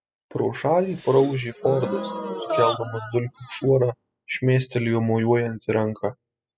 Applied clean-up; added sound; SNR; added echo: classical method spectral subtraction.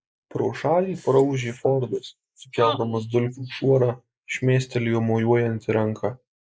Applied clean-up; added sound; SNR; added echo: neural mask model Resemble Enhance denoiser.